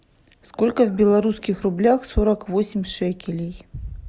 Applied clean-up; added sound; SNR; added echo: none; none; none; none.